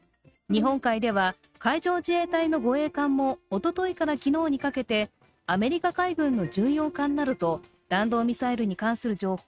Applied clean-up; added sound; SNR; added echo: neural mask model RNNoise.